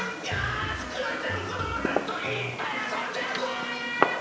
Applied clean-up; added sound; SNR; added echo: none; Fireworks; 4 dB; reverberation time 0.9 s.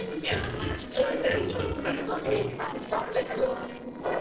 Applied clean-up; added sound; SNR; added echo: neural separator model SepFormer DNS4.